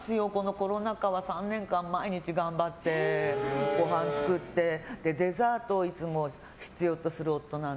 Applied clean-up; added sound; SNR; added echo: none; none; none; none.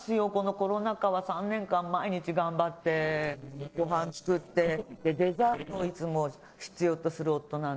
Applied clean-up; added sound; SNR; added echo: neural separator model SepFormer DNS4.